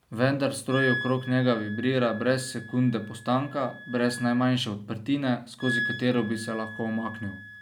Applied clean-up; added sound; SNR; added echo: none; Wind instrument, woodwind instrument; 11 dB; none.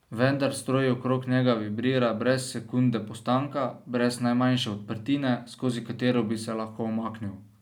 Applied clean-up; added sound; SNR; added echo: none; none; none; none.